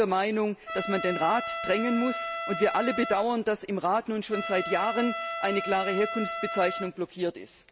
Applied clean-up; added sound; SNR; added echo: none; Trumpet; 7 dB; none.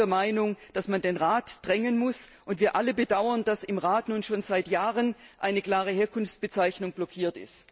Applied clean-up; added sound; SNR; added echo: none; none; none; none.